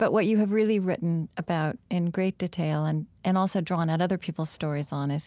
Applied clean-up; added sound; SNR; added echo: none; none; none; none.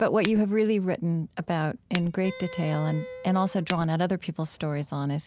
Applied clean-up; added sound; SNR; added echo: none; Wind instrument, woodwind instrument + Shatter; 15 dB; none.